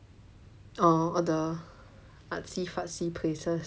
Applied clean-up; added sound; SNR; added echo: none; none; none; none.